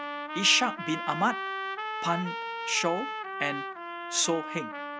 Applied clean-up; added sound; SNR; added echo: none; Trumpet; 5 dB; none.